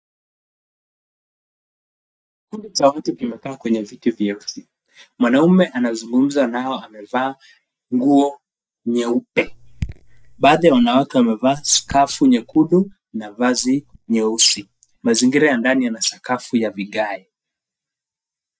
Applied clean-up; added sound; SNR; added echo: neural mask model DeepFilterNet 3.